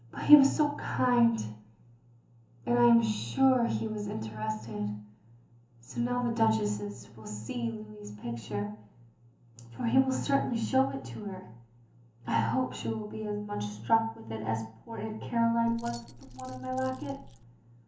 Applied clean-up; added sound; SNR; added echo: none; Keys jangling; 19 dB; reverberation time 0.8 s.